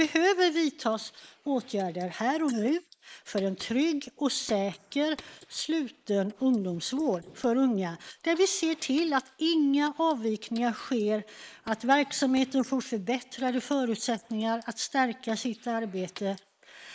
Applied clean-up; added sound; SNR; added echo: neural mask model Resemble Enhance denoiser.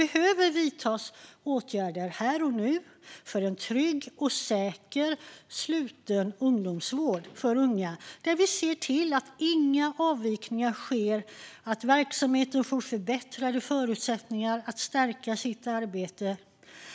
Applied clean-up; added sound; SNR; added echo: none; none; none; none.